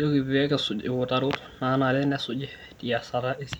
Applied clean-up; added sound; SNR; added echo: none; none; none; none.